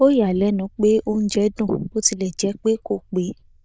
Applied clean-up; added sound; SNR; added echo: neural diffusion model UNIVERSE++.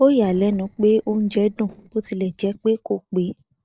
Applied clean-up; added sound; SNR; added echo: neural separator model SepFormer DNS4.